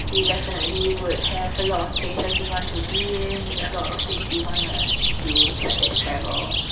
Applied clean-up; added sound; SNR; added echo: none; Chirp, tweet; -3 dB; reverberation time 0.3 s.